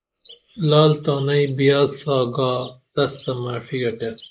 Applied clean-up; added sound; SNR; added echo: neural mask model Resemble Enhance denoiser.